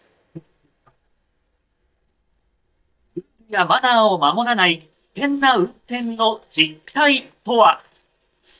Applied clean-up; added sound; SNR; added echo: neural mask model DeepFilterNet 3.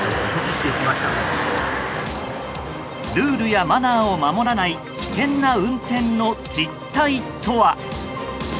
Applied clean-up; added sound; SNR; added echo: none; none; none; none.